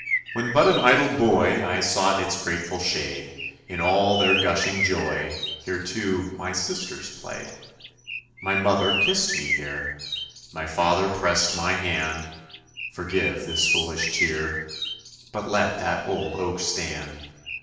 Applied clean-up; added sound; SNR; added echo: none; Bird; 7 dB; reverberation time 0.9 s.